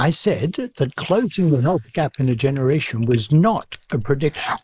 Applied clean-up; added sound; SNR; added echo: neural mask model Resemble Enhance denoiser.